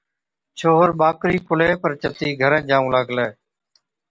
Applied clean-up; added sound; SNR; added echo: none; none; none; none.